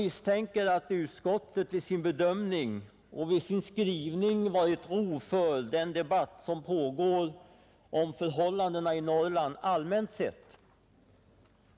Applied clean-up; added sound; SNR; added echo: none; none; none; none.